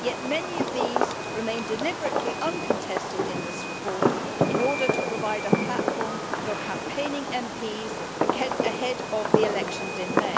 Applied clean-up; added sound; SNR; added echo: none; Fireworks; -4 dB; none.